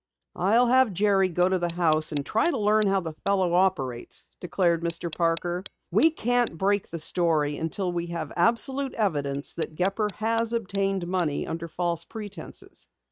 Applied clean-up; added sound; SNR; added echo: neural mask model RNNoise.